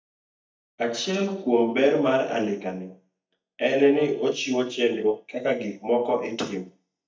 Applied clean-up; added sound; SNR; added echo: neural mask model DeepFilterNet 3.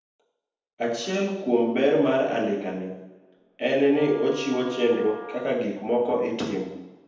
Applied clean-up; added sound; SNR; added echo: none; Wind instrument, woodwind instrument; 18 dB; reverberation time 0.9 s.